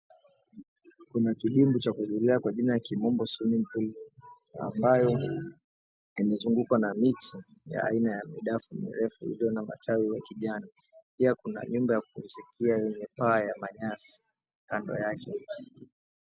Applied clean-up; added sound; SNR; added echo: none; none; none; none.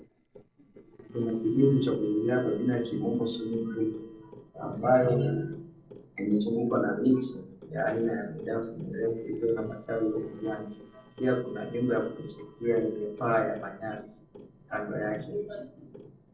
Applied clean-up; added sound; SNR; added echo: neural separator model SepFormer DNS4.